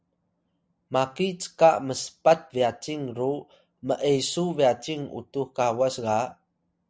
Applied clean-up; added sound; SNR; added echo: none; none; none; none.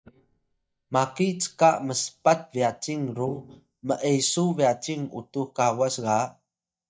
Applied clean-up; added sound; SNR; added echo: neural mask model DeepFilterNet 3.